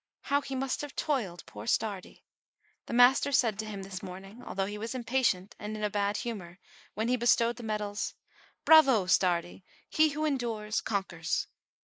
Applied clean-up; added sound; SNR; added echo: neural mask model Resemble Enhance denoiser.